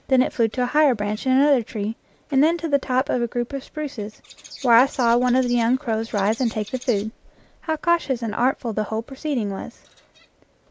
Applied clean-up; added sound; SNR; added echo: none; none; none; none.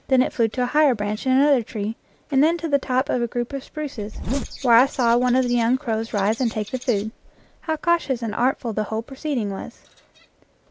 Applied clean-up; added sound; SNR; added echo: none; Zipper (clothing); 7 dB; none.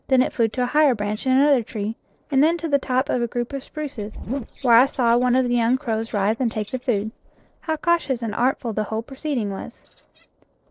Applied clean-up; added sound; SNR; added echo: neural separator model SepFormer DNS4.